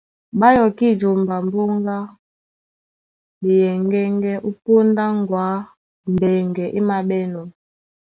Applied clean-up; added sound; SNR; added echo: none; none; none; none.